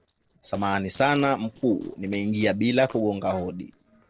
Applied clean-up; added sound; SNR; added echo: neural separator model SepFormer DNS4.